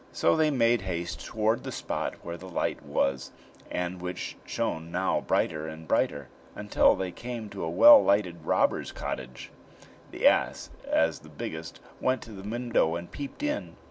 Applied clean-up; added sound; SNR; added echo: none; none; none; none.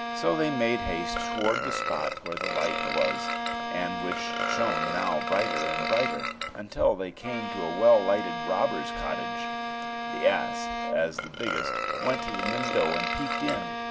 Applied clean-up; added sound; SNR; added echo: none; Burping, eructation + Bowed string instrument; 1 dB; none.